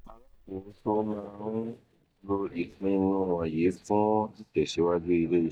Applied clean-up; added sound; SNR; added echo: neural mask model DeepFilterNet 3.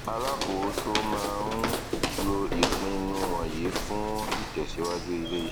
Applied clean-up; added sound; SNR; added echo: none; Walk, footsteps; 0 dB; none.